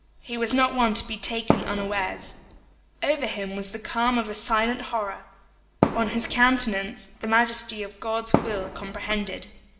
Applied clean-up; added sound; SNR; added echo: none; Fireworks; 2 dB; reverberation time 0.8 s.